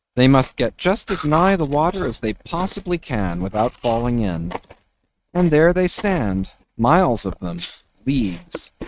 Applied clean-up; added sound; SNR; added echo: neural mask model RNNoise.